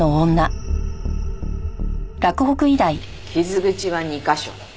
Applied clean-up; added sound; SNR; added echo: none; none; none; none.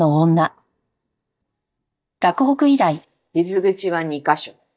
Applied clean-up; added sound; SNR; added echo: neural mask model DeepFilterNet 3.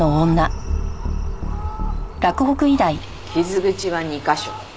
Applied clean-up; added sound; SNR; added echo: none; Fowl; 18 dB; none.